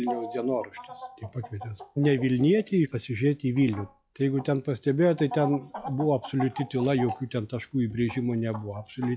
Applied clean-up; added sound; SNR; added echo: classical method log-MMSE.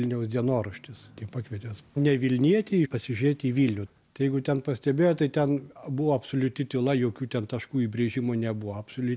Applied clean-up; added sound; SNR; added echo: none; none; none; none.